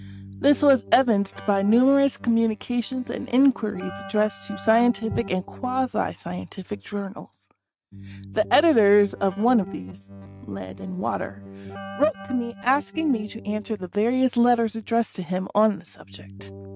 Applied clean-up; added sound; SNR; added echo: neural mask model RNNoise.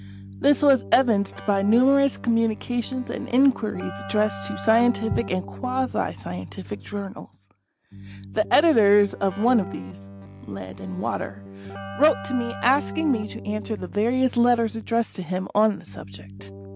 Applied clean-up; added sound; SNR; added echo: none; Keyboard (musical); 14 dB; none.